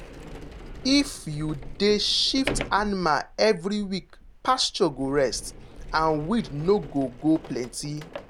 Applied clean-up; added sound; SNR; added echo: none; Sliding door; 13 dB; none.